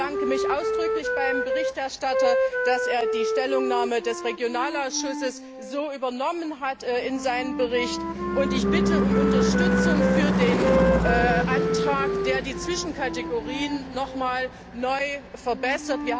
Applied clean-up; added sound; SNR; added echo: none; Car passing by / Engine / Truck + Wind instrument, woodwind instrument; -3 dB; none.